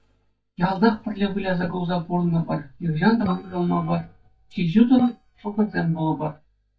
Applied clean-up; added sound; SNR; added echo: neural mask model DeepFilterNet 3.